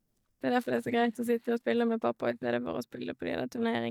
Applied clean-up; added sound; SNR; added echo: neural mask model DeepFilterNet 3.